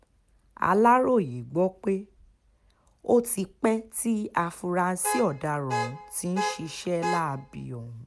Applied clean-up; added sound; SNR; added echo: none; Alarm / Car; 6 dB; none.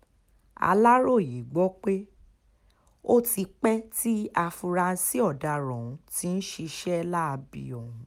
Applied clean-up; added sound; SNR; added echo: none; none; none; none.